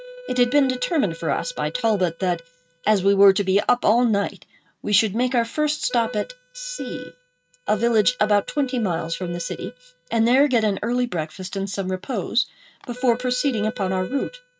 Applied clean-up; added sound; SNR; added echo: neural mask model RNNoise.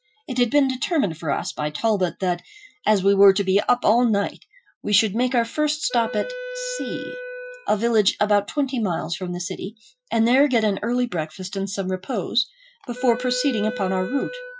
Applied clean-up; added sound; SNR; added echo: classical method Wiener filter.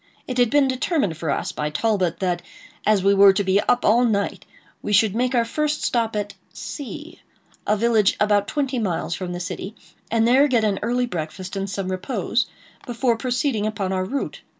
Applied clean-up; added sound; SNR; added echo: none; none; none; none.